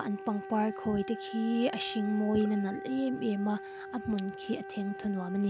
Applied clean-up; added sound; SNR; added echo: none; Wind instrument, woodwind instrument; 11 dB; none.